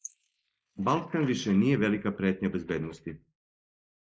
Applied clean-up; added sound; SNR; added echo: neural mask model Resemble Enhance denoiser.